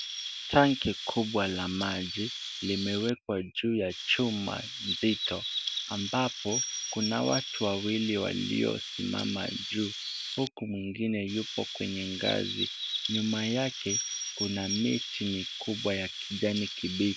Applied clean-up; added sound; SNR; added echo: none; Chirp, tweet; 6 dB; none.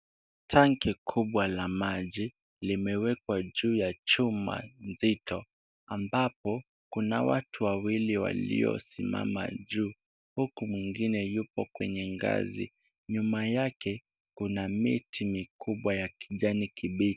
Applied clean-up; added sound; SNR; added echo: none; none; none; none.